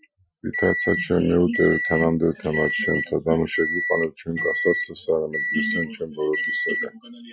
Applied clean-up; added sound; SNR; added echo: classical method Wiener filter.